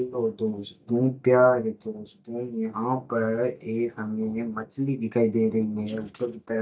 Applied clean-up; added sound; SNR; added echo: neural mask model DeepFilterNet 3.